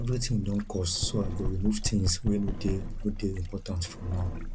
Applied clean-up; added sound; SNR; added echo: none; Engine + Knock; 4 dB; none.